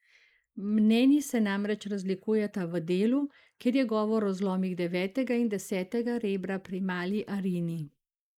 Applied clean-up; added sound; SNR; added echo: neural mask model Resemble Enhance denoiser.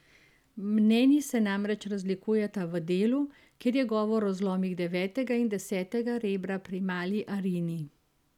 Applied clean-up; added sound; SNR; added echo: none; none; none; none.